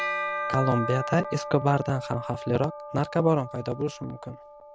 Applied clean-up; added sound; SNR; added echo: none; Bell; 7 dB; none.